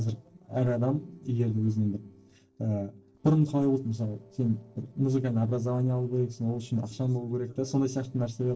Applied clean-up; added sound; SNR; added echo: neural separator model SepFormer DNS4.